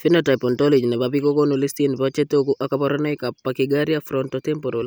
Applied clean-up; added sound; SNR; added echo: none; none; none; none.